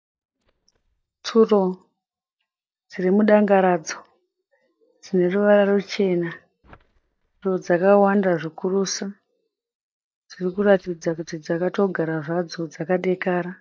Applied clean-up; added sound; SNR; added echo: neural mask model DeepFilterNet 3.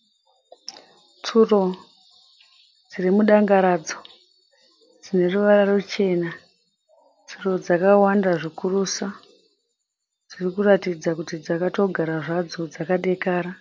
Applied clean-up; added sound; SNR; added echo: none; none; none; none.